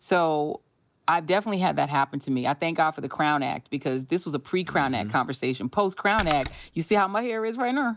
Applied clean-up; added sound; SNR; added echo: none; Splash, splatter; 9 dB; none.